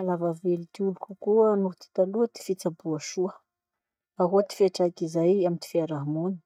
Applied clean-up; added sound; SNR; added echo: neural mask model DeepFilterNet 3.